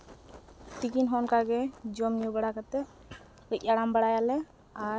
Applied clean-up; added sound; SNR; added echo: none; none; none; none.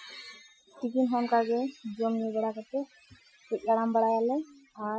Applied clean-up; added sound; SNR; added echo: classical method Wiener filter.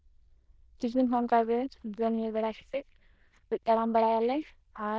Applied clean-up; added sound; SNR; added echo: neural diffusion model UNIVERSE++.